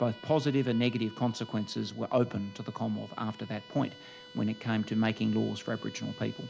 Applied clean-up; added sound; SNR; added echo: none; Bowed string instrument; 20 dB; none.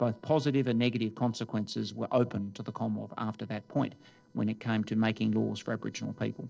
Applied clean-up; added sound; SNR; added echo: neural separator model SepFormer DNS4.